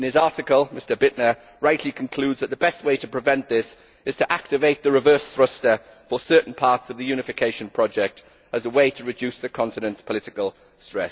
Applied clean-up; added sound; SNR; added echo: none; none; none; none.